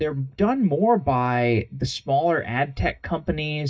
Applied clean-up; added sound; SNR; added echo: neural mask model DeepFilterNet 3.